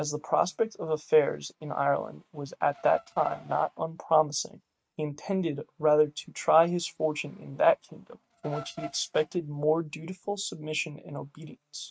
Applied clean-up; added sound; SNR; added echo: neural mask model RNNoise.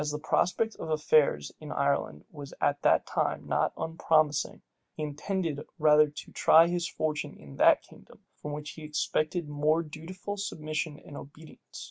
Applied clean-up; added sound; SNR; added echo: none; none; none; none.